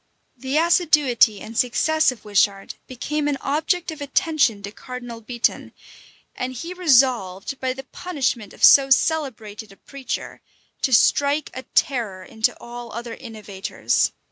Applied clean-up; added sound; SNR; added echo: none; none; none; none.